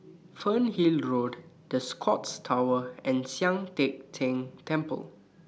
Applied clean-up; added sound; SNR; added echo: none; none; none; none.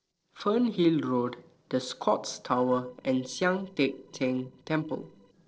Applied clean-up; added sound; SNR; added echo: neural separator model SepFormer DNS4.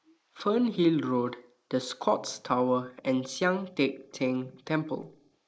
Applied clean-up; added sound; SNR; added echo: neural mask model Resemble Enhance denoiser.